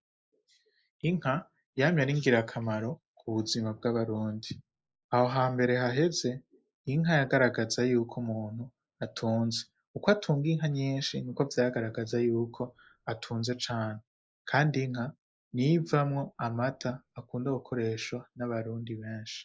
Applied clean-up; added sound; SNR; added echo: neural mask model Resemble Enhance denoiser.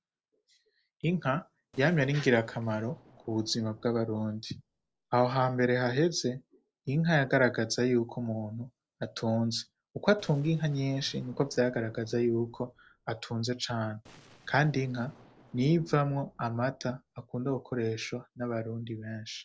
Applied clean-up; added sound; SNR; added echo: neural separator model SepFormer DNS4.